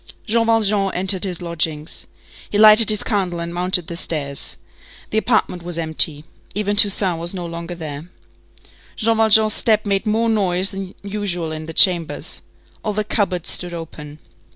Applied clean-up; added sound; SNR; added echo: none; none; none; none.